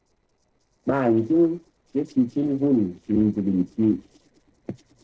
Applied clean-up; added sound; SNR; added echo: neural separator model SepFormer DNS4.